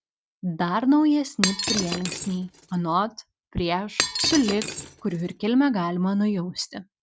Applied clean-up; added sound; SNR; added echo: none; Shatter; 5 dB; none.